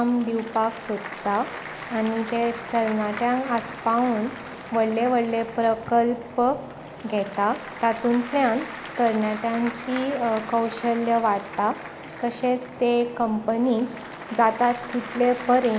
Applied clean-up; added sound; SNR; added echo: none; Applause / Crowd; 15 dB; none.